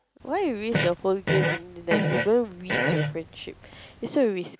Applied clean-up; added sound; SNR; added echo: none; Fart; 1 dB; none.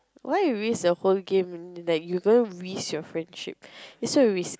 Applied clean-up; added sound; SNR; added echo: none; none; none; none.